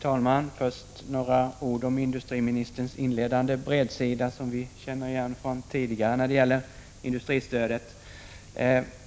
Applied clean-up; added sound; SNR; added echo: none; none; none; none.